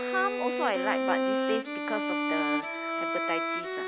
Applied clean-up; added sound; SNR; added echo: none; Bowed string instrument; -4 dB; none.